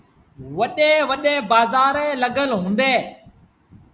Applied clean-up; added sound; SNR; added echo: none; none; none; none.